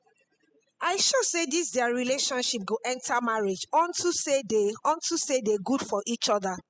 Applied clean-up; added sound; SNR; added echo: classical method spectral subtraction.